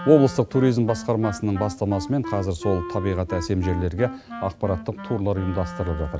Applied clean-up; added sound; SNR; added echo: none; Wind instrument, woodwind instrument; 12 dB; none.